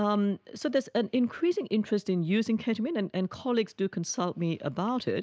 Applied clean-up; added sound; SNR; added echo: none; none; none; none.